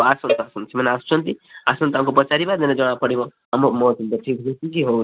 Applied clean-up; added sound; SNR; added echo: neural mask model RNNoise.